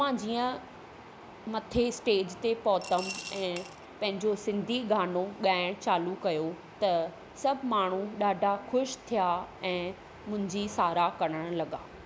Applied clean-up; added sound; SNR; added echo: none; Coin (dropping) / Glass; 13 dB; none.